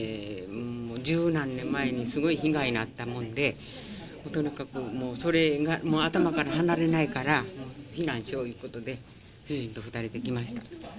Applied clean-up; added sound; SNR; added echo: none; none; none; none.